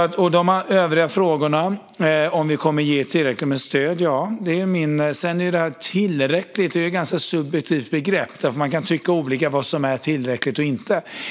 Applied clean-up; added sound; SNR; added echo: none; none; none; none.